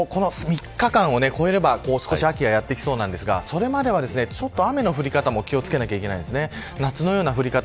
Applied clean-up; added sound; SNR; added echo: none; none; none; none.